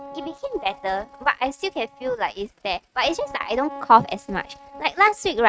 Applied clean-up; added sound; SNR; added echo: neural mask model RNNoise.